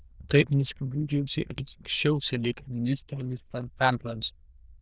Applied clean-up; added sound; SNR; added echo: neural diffusion model UNIVERSE++.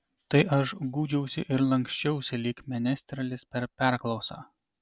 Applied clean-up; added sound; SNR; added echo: none; none; none; none.